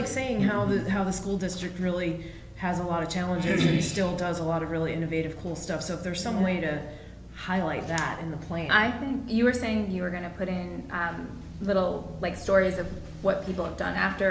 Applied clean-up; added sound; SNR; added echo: none; none; none; none.